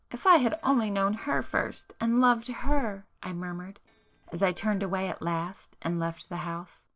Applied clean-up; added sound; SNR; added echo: neural separator model SepFormer DNS4.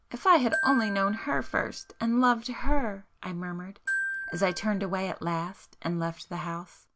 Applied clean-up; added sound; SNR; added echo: none; Glockenspiel; 10 dB; none.